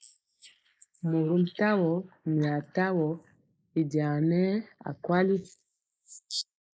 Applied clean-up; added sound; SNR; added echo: neural mask model Resemble Enhance denoiser.